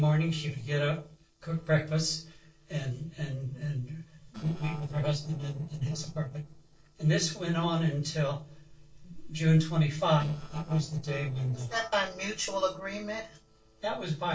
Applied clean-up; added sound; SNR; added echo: neural separator model SepFormer DNS4.